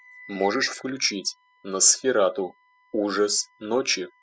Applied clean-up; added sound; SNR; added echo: classical method spectral subtraction.